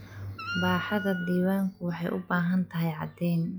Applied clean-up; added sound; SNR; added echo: classical method log-MMSE.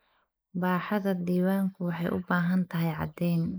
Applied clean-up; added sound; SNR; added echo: neural mask model Resemble Enhance denoiser.